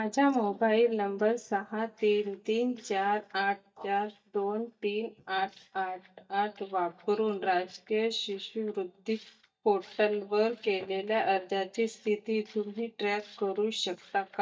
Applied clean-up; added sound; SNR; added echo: neural mask model DeepFilterNet 3.